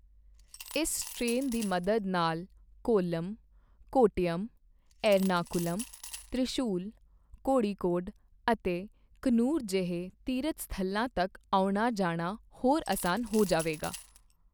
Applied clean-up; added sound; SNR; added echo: none; Coin (dropping) / Glass; 15 dB; none.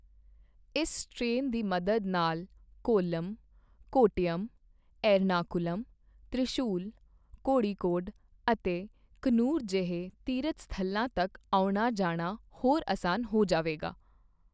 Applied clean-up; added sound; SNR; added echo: none; none; none; none.